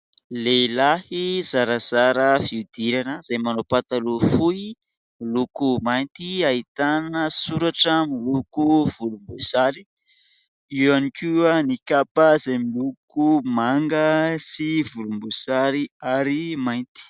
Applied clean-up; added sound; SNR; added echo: none; none; none; none.